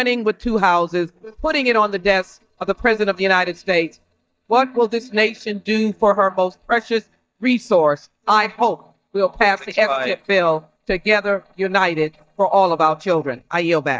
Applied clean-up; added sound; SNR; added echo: neural mask model DeepFilterNet 3.